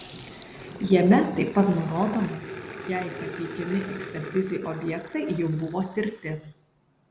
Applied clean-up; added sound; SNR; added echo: none; Growling; 13 dB; none.